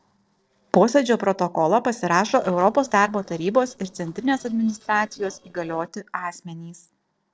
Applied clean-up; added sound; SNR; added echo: neural separator model SepFormer DNS4.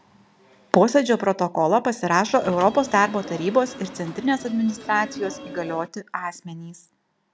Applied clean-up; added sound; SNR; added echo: none; Subway, metro, underground / Sliding door; 15 dB; none.